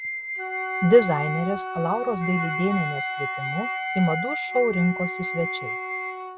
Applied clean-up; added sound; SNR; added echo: none; Wind instrument, woodwind instrument + Wind instrument, woodwind instrument; 5 dB; none.